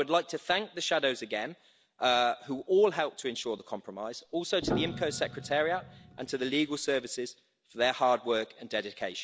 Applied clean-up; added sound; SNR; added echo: none; Piano; 9 dB; none.